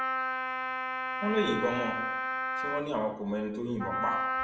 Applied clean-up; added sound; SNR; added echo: none; Wind instrument, woodwind instrument; 0 dB; reverberation time 0.5 s.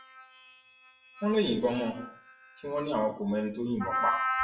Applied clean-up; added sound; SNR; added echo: classical method WPE with log-MMSE.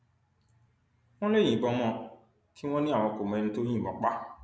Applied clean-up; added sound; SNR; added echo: none; none; none; none.